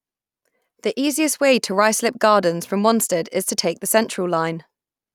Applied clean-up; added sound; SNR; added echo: none; none; none; none.